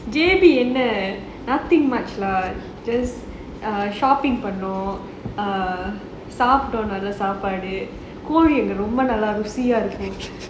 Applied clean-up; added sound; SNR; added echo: none; none; none; none.